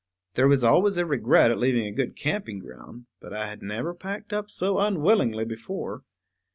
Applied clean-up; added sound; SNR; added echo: none; none; none; none.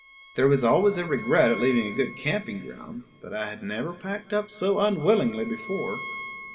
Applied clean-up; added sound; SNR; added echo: none; Bowed string instrument; 14 dB; reverberation time 2.3 s.